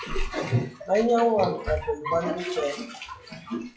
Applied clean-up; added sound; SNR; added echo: classical method WPE with log-MMSE.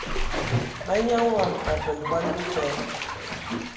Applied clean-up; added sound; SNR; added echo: none; Bathtub (filling or washing); 1 dB; reverberation time 1.2 s.